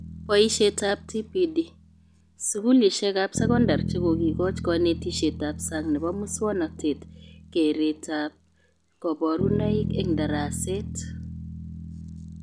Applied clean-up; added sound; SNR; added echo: none; Bass guitar; 7 dB; none.